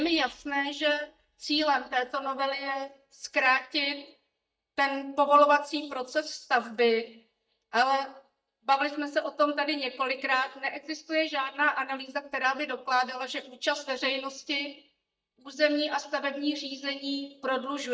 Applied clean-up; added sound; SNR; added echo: neural mask model DeepFilterNet 3.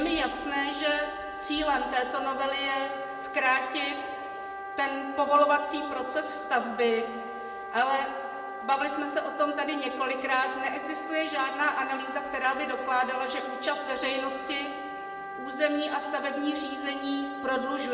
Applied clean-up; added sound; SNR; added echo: none; Wind instrument, woodwind instrument; 8 dB; reverberation time 1.3 s.